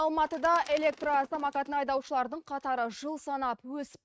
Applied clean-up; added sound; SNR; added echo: neural mask model RNNoise.